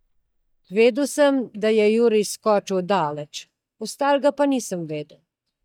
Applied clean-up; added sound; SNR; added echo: neural mask model DeepFilterNet 3.